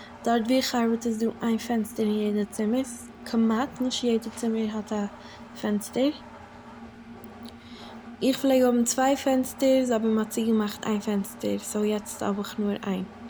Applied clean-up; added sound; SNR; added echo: none; Engine; 17 dB; none.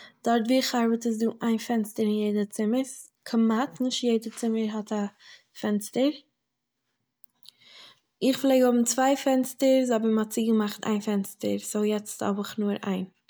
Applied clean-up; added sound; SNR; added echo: none; none; none; none.